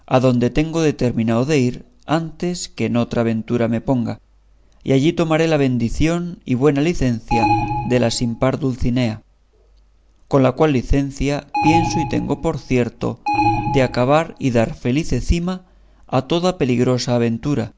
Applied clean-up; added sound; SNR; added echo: none; Alarm; 3 dB; none.